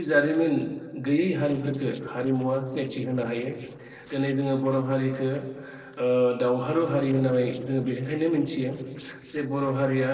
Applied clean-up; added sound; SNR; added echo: neural separator model SepFormer DNS4.